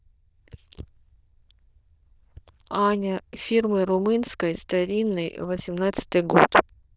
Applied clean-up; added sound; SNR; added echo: neural diffusion model UNIVERSE++.